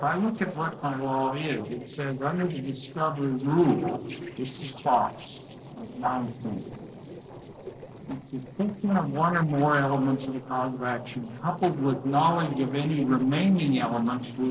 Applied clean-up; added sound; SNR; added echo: neural separator model SepFormer DNS4.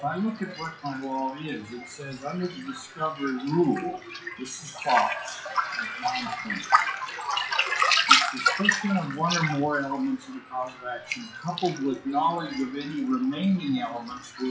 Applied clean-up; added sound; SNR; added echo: classical method WPE with log-MMSE.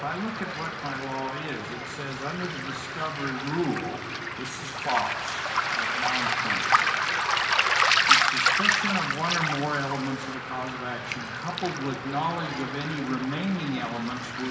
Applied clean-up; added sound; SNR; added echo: none; Waves, surf; -4 dB; reverberation time 2.3 s.